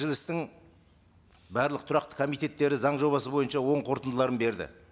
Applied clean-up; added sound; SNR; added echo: none; none; none; none.